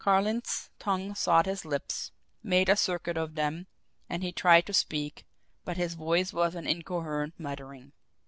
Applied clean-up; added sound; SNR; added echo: none; none; none; none.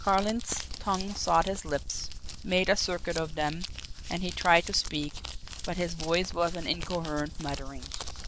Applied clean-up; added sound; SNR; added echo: none; Crumpling, crinkling; 7 dB; none.